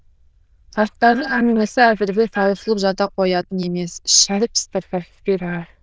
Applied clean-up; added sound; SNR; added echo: neural diffusion model UNIVERSE++.